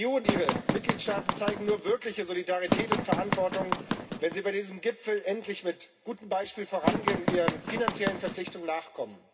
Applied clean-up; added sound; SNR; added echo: none; Run; -1 dB; reverberation time 0.2 s.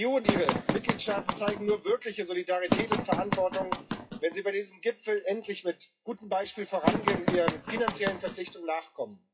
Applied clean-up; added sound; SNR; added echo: classical method WPE with log-MMSE.